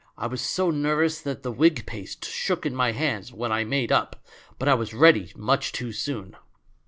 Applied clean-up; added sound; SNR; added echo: none; none; none; none.